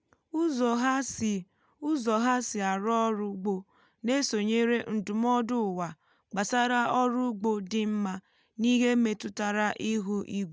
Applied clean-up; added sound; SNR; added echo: none; none; none; none.